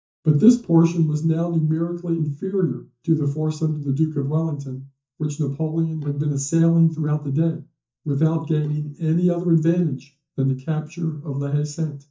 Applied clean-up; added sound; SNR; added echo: neural mask model DeepFilterNet 3.